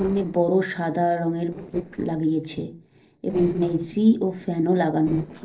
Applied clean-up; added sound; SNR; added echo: neural separator model SepFormer DNS4.